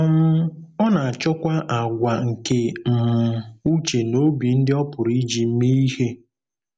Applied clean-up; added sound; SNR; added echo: none; none; none; none.